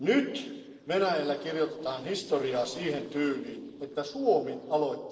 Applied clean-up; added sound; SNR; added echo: neural separator model SepFormer DNS4.